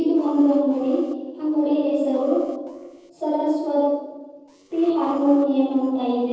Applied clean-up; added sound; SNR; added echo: neural separator model SepFormer DNS4.